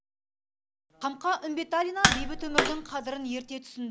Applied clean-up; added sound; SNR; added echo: none; Tap; -3 dB; none.